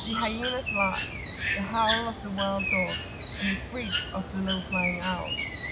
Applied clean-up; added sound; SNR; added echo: none; Bird; -2 dB; none.